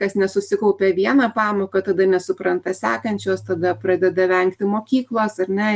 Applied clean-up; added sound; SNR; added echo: none; none; none; none.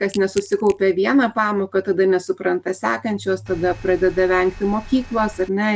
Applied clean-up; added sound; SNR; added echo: none; Engine + Crack / Crushing; 19 dB; none.